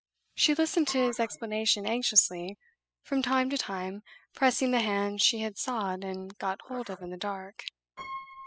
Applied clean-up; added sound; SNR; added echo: classical method spectral subtraction.